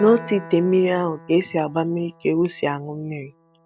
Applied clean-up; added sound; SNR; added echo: none; Acoustic guitar; 20 dB; none.